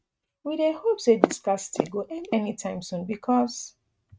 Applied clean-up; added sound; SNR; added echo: neural mask model RNNoise.